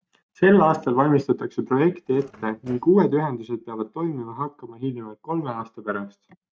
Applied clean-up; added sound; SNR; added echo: neural mask model RNNoise.